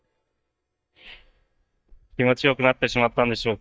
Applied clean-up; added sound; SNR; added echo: neural mask model DeepFilterNet 3.